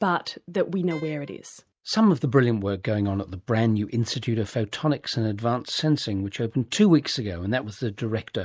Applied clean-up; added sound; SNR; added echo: neural mask model RNNoise.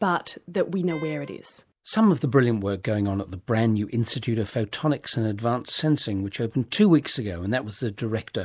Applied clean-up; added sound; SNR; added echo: none; Wind instrument, woodwind instrument; 19 dB; none.